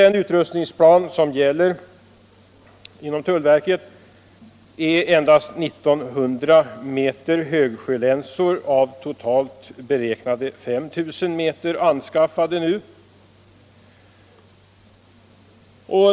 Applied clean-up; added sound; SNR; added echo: none; none; none; none.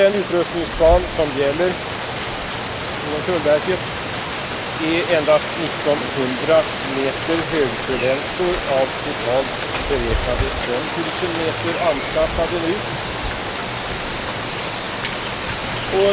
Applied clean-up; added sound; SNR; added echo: none; Rain; 3 dB; none.